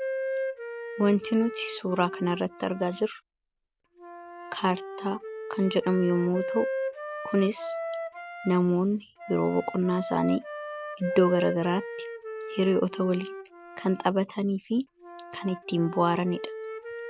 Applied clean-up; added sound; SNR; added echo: none; Wind instrument, woodwind instrument; 8 dB; none.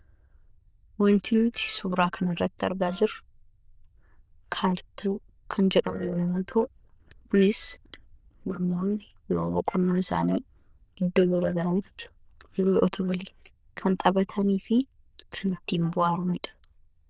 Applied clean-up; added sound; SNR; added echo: neural diffusion model UNIVERSE++.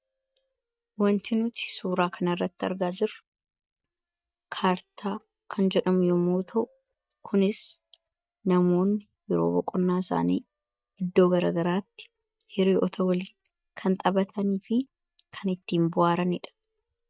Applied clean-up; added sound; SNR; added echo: neural mask model DeepFilterNet 3.